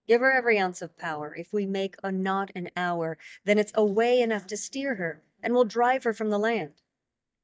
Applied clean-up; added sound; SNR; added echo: neural mask model DeepFilterNet 3.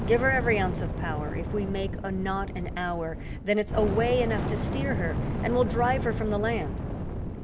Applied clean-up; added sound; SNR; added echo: none; Fire; 2 dB; none.